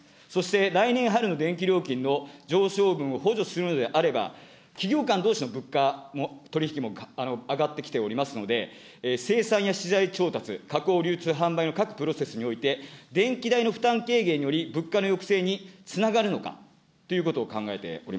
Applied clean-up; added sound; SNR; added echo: none; none; none; none.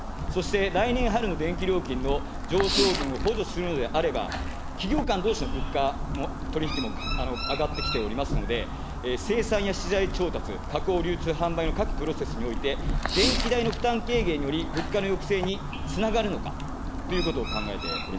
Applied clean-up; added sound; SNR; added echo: none; Train + Chirp, tweet; 2 dB; none.